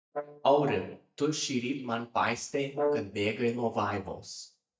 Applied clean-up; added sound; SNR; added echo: neural mask model DeepFilterNet 3.